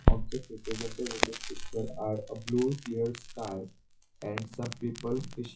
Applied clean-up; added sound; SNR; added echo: classical method WPE with log-MMSE.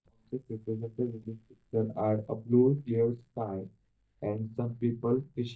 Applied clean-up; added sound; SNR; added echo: neural mask model DeepFilterNet 3.